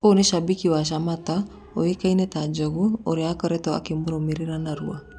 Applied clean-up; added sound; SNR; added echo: none; none; none; none.